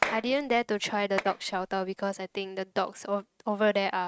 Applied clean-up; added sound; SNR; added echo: neural mask model RNNoise.